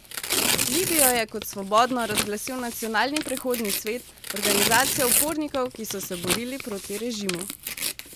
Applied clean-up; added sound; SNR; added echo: none; Tearing; 0 dB; none.